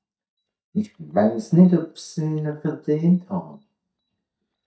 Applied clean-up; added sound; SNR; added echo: neural mask model DeepFilterNet 3.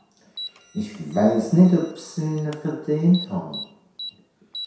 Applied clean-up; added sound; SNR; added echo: none; Alarm; 17 dB; reverberation time 0.7 s.